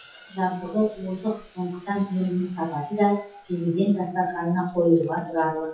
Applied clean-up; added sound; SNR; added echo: classical method WPE with log-MMSE.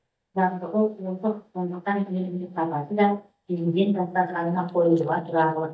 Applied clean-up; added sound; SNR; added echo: neural mask model DeepFilterNet 3.